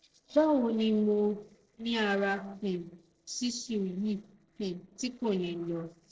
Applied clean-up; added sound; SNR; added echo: neural separator model SepFormer DNS4.